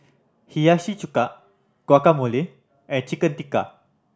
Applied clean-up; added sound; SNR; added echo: none; none; none; none.